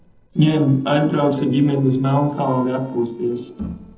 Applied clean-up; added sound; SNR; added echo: neural separator model SepFormer DNS4.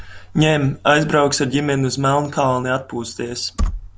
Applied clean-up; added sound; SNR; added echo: none; none; none; none.